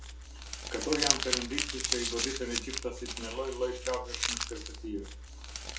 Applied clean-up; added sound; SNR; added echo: none; Crumpling, crinkling; -2 dB; reverberation time 0.3 s.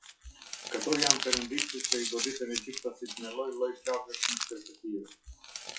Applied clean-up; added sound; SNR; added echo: classical method WPE with log-MMSE.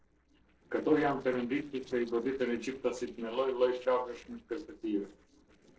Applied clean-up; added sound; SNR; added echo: neural separator model SepFormer DNS4.